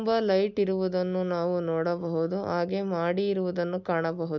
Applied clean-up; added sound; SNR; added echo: none; none; none; none.